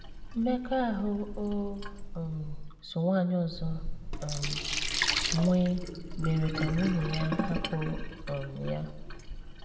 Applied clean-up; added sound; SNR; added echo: none; Sink (filling or washing); 3 dB; reverberation time 1.1 s.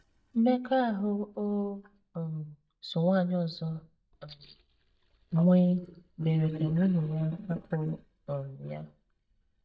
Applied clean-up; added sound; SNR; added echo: neural mask model DeepFilterNet 3.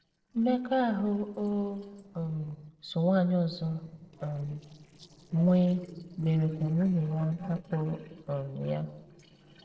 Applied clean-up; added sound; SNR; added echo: neural separator model SepFormer DNS4.